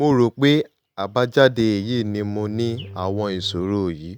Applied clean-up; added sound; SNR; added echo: neural mask model RNNoise.